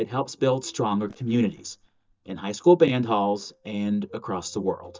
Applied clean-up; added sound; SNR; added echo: neural mask model DeepFilterNet 3.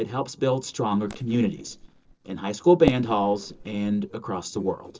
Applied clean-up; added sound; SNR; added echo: neural separator model SepFormer DNS4.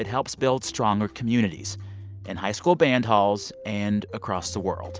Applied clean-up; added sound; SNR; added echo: none; none; none; none.